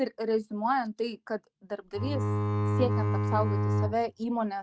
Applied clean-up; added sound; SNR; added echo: neural mask model RNNoise.